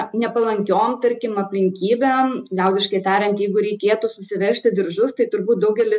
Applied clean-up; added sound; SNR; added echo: none; none; none; none.